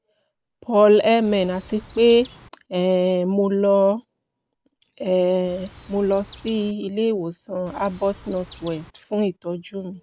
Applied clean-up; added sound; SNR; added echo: none; Chirp, tweet; 20 dB; none.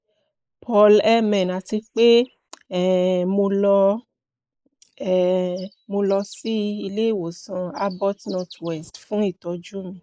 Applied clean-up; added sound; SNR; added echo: neural mask model Resemble Enhance denoiser.